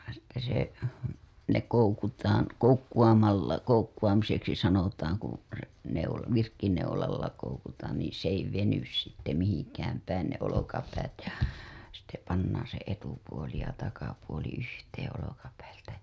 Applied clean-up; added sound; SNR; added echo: none; none; none; none.